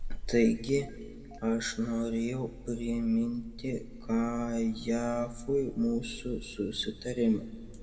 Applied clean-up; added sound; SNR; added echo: none; Engine starting / Car; 12 dB; reverberation time 1.6 s.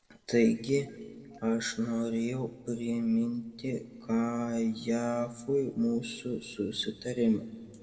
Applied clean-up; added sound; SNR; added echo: neural separator model SepFormer DNS4.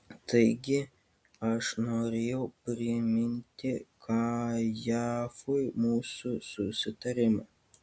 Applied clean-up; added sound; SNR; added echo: none; none; none; none.